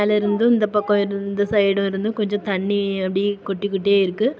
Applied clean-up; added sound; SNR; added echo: none; none; none; none.